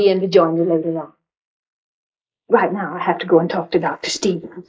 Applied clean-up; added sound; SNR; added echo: neural mask model Resemble Enhance denoiser.